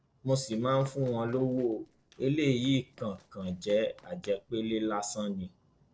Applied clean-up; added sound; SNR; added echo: neural separator model SepFormer DNS4.